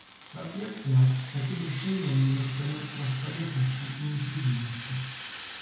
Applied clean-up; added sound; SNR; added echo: none; Fire; 11 dB; reverberation time 0.6 s.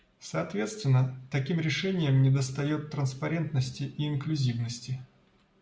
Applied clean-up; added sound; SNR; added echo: none; none; none; none.